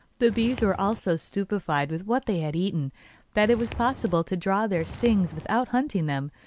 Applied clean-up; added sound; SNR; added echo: none; Walk, footsteps; 12 dB; none.